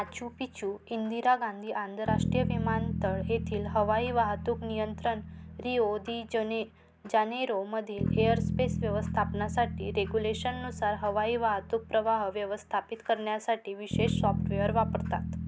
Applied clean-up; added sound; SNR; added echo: none; Bass guitar; 4 dB; none.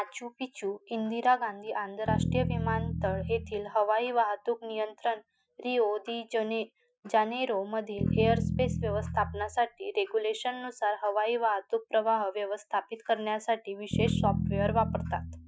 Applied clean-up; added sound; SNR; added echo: classical method Wiener filter.